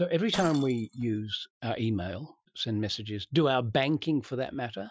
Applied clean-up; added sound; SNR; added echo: classical method Wiener filter.